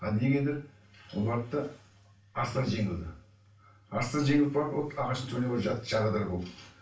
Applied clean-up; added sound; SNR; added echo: none; none; none; reverberation time 0.3 s.